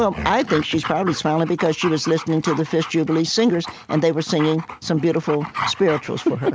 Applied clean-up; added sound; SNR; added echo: none; Dog; 12 dB; none.